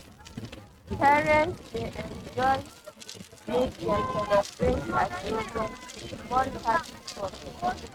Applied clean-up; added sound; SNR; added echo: neural mask model RNNoise.